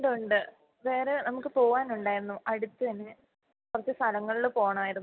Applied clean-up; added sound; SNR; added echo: none; none; none; none.